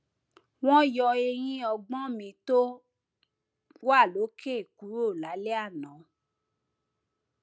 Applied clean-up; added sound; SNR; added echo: none; none; none; none.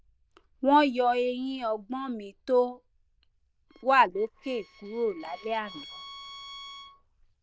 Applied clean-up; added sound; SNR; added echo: neural diffusion model UNIVERSE++.